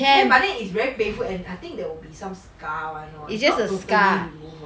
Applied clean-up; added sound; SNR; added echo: none; none; none; none.